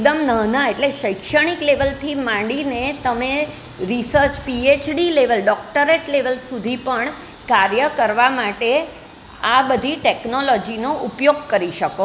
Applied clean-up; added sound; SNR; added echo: none; none; none; none.